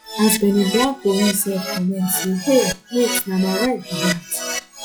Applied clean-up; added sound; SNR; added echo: classical method log-MMSE.